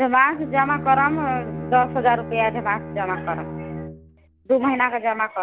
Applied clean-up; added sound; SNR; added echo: none; Bowed string instrument; 11 dB; none.